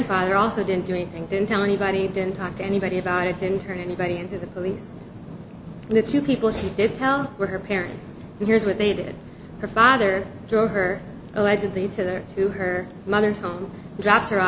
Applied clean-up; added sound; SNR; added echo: none; none; none; none.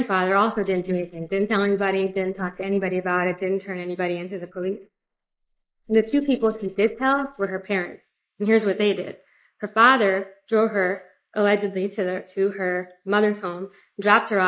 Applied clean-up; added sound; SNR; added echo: neural mask model Resemble Enhance denoiser.